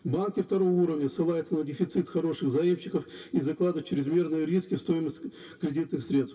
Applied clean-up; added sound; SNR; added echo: none; none; none; reverberation time 0.1 s.